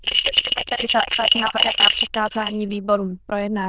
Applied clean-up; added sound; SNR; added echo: neural diffusion model UNIVERSE++.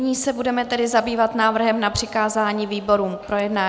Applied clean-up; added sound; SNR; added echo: none; none; none; none.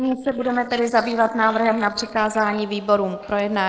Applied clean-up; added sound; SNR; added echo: neural mask model Resemble Enhance denoiser.